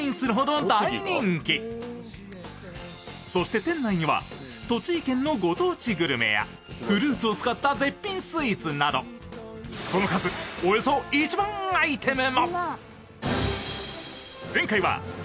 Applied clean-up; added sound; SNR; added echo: none; none; none; none.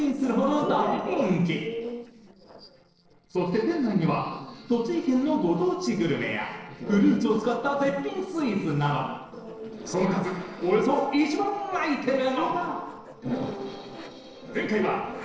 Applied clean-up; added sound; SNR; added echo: neural separator model SepFormer DNS4.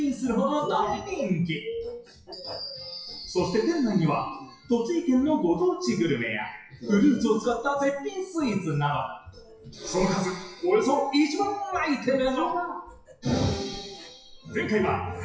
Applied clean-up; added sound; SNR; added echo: classical method WPE with log-MMSE.